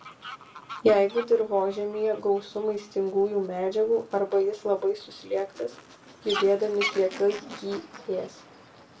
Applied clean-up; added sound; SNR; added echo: none; Fowl; 14 dB; reverberation time 0.2 s.